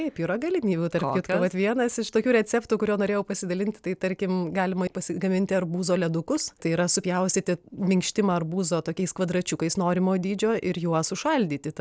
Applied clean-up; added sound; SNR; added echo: none; none; none; none.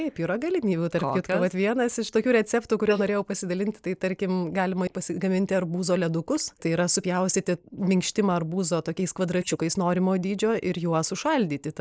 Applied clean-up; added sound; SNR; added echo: neural mask model Resemble Enhance denoiser.